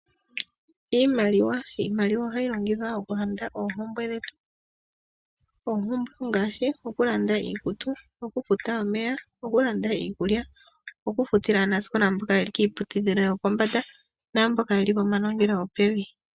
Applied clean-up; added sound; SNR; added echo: none; none; none; none.